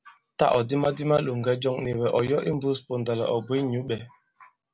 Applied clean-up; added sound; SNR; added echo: none; none; none; none.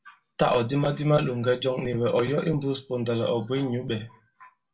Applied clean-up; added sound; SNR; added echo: none; none; none; reverberation time 0.2 s.